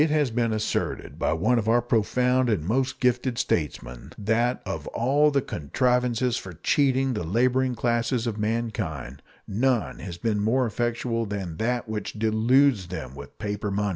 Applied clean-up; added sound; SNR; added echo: none; none; none; none.